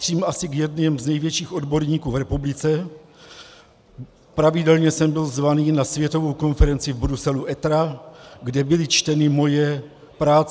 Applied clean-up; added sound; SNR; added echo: none; none; none; none.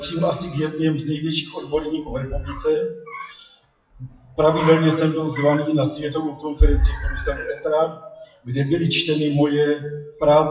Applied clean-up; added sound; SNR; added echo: classical method WPE with log-MMSE.